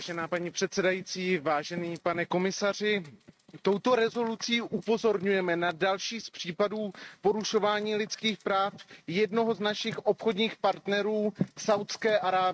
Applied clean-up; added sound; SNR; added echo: neural mask model RNNoise.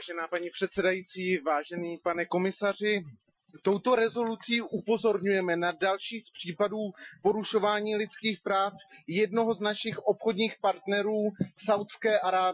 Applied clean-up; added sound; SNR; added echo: classical method Wiener filter.